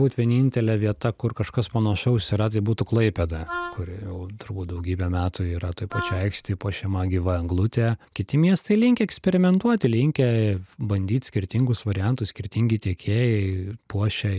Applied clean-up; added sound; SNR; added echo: none; Wind instrument, woodwind instrument; 12 dB; none.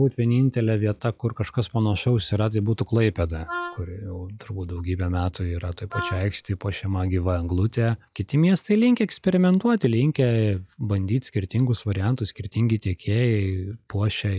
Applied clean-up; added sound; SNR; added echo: classical method log-MMSE.